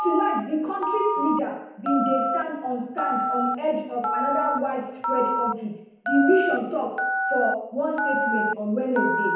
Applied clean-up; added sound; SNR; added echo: none; Telephone; 1 dB; reverberation time 0.9 s.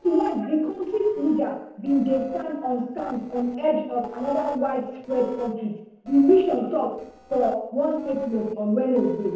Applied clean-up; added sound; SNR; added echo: neural separator model SepFormer DNS4.